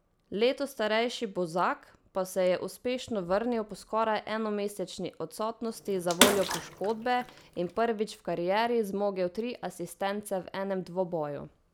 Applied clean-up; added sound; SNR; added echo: none; Bathtub (filling or washing) / Water / Splash, splatter; 1 dB; none.